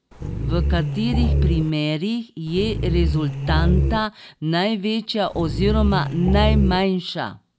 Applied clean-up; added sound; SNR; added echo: none; Growling; -2 dB; none.